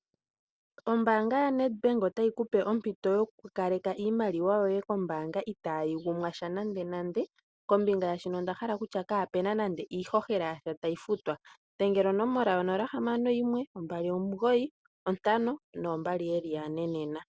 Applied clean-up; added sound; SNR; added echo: none; none; none; none.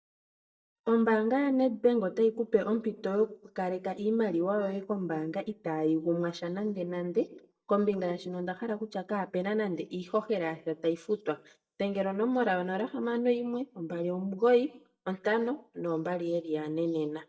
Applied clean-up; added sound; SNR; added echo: neural mask model DeepFilterNet 3.